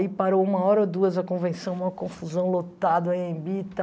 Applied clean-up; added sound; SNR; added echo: none; none; none; none.